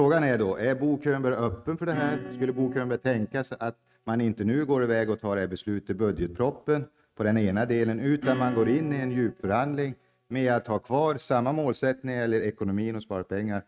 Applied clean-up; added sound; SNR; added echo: neural mask model RNNoise.